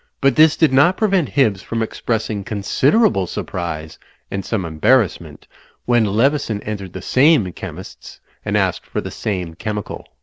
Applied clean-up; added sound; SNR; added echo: none; none; none; none.